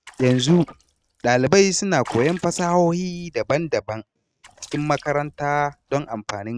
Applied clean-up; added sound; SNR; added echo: neural mask model RNNoise.